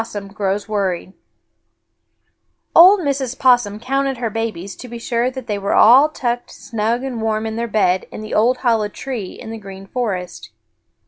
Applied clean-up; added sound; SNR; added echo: none; none; none; none.